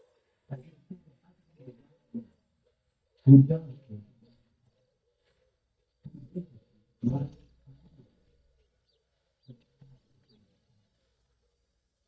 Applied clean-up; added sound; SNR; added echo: neural mask model DeepFilterNet 3.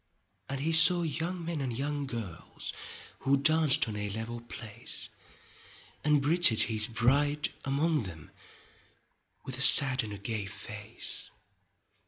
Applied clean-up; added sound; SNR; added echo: none; none; none; none.